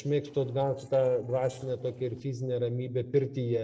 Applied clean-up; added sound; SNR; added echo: neural separator model SepFormer DNS4.